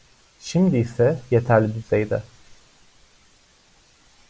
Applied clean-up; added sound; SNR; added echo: none; none; none; none.